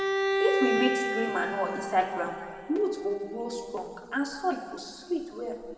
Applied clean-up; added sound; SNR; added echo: none; Bowed string instrument; 1 dB; reverberation time 2.0 s.